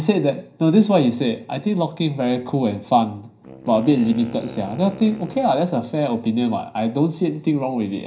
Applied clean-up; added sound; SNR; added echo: none; Wind instrument, woodwind instrument; 18 dB; reverberation time 0.4 s.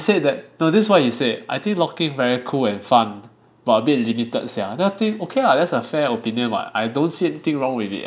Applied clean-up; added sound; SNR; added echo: none; none; none; none.